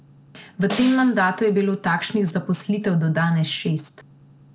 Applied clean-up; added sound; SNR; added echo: none; Snare drum; 11 dB; none.